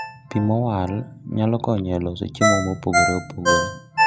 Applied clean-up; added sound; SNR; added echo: none; Ringtone; 0 dB; none.